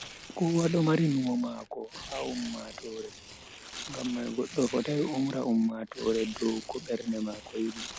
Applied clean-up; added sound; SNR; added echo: none; Tearing; 13 dB; none.